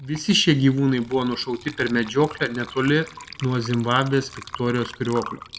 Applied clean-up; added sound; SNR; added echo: none; Water / Liquid; 18 dB; reverberation time 0.7 s.